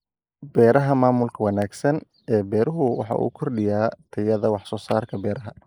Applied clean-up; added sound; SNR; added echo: neural mask model Resemble Enhance denoiser.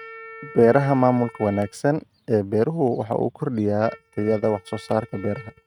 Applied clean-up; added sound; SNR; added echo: neural mask model RNNoise.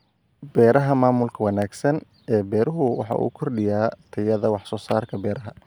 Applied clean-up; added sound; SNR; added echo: none; none; none; none.